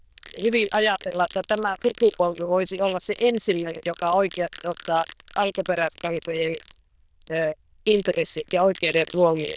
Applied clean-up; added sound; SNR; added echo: neural diffusion model UNIVERSE++.